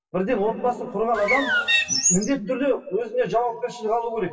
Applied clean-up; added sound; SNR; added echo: classical method WPE with log-MMSE.